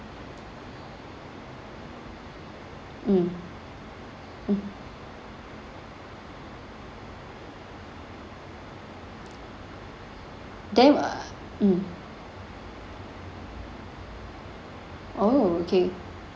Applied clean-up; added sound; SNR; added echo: none; none; none; none.